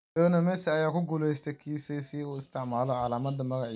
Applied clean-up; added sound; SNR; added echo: none; none; none; none.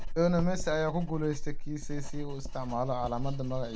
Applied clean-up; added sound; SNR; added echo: none; Writing; 2 dB; none.